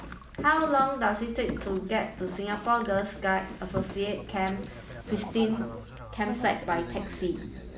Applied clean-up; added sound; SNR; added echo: none; Boat, Water vehicle; 11 dB; none.